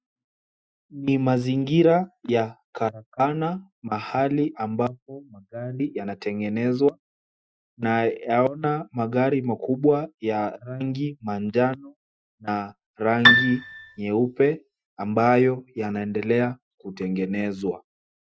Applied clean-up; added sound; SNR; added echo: classical method Wiener filter.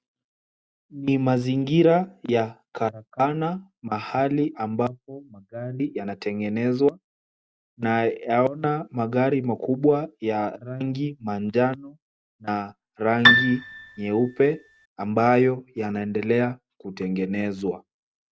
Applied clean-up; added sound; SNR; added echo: none; Piano; -2 dB; none.